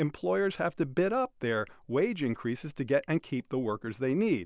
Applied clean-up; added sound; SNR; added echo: none; none; none; none.